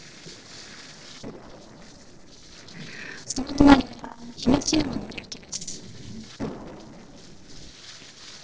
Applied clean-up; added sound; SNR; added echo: neural separator model SepFormer DNS4.